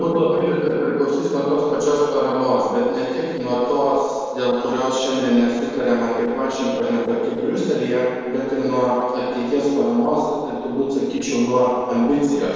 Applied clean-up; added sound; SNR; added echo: neural separator model SepFormer DNS4.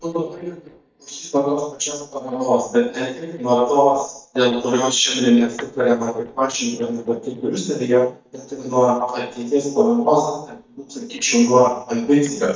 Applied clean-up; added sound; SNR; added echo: neural mask model DeepFilterNet 3.